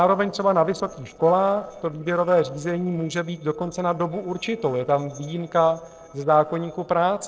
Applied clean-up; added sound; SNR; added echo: neural separator model SepFormer DNS4.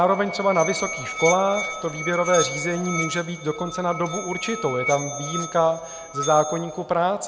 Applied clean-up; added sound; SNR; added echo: none; Musical instrument; 8 dB; none.